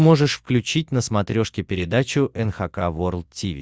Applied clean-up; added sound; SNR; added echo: none; none; none; none.